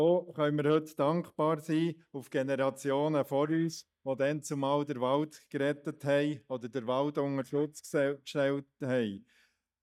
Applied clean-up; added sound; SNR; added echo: neural mask model DeepFilterNet 3.